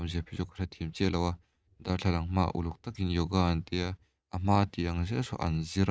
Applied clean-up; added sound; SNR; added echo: neural mask model RNNoise.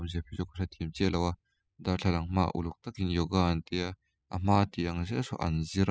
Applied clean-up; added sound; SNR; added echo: classical method spectral subtraction.